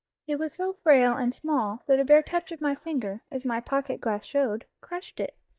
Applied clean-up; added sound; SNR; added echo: neural mask model DeepFilterNet 3.